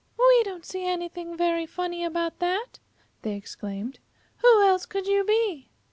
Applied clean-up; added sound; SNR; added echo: none; none; none; none.